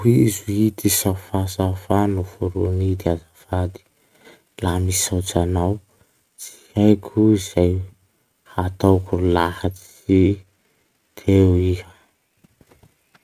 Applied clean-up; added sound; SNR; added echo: none; none; none; none.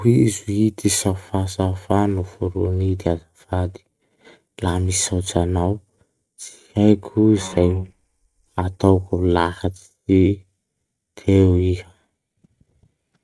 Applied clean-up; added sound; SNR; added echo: neural mask model DeepFilterNet 3.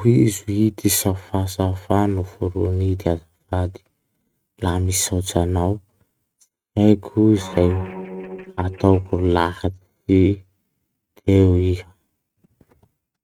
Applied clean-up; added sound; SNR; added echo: neural mask model RNNoise.